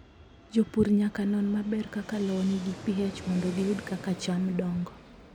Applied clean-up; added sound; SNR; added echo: none; Fixed-wing aircraft, airplane; 15 dB; none.